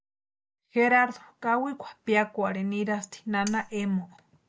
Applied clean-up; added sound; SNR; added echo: none; Cutlery, silverware; 15 dB; none.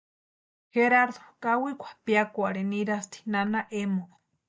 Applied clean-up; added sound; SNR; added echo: neural mask model DeepFilterNet 3.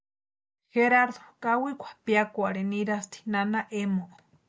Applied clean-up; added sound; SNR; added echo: none; none; none; none.